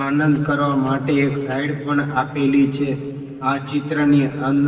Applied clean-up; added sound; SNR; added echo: neural separator model SepFormer DNS4.